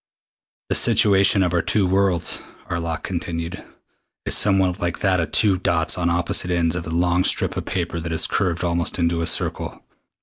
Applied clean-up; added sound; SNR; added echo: none; none; none; none.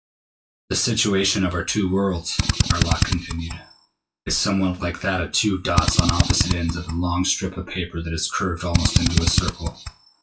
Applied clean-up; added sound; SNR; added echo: classical method WPE with log-MMSE.